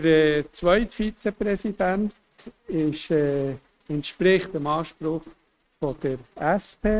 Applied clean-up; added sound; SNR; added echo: neural mask model RNNoise.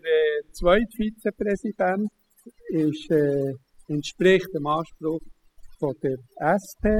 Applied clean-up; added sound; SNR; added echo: classical method spectral subtraction.